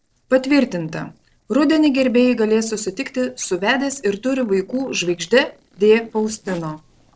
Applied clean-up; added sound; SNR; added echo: neural separator model SepFormer DNS4.